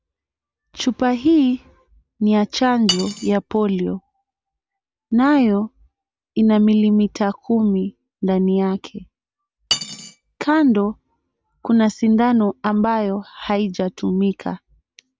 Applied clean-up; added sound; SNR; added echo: none; Cutlery, silverware; 11 dB; none.